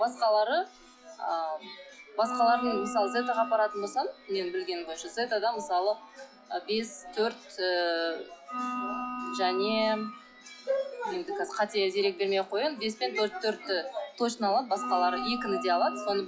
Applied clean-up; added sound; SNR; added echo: classical method log-MMSE.